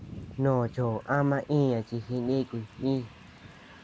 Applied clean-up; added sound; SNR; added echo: none; Train; 18 dB; none.